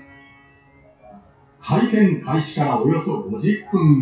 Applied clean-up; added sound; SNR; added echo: classical method WPE with log-MMSE.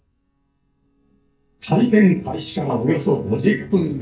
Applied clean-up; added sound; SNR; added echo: neural mask model DeepFilterNet 3.